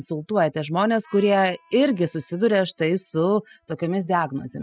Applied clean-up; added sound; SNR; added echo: classical method spectral subtraction.